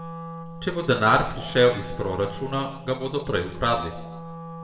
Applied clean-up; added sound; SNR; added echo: none; Wind instrument, woodwind instrument; 13 dB; reverberation time 0.8 s.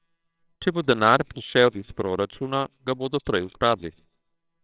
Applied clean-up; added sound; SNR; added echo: neural separator model SepFormer WHAMR!.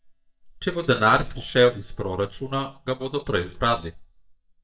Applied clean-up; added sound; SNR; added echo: neural mask model DeepFilterNet 3.